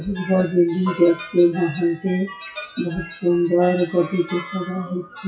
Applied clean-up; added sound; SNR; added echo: classical method WPE with log-MMSE.